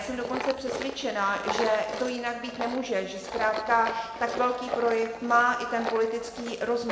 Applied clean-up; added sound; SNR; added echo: none; Tools; 9 dB; reverberation time 1.4 s.